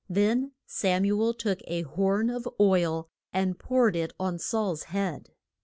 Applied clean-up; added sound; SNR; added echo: none; none; none; none.